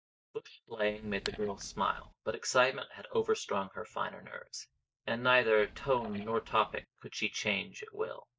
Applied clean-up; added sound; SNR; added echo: neural mask model DeepFilterNet 3.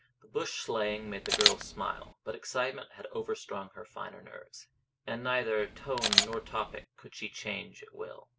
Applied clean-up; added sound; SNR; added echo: none; Camera; -5 dB; none.